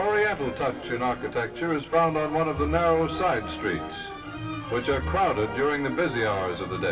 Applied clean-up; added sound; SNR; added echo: none; none; none; reverberation time 2.6 s.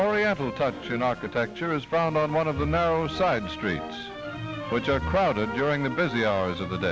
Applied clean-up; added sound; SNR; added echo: none; none; none; none.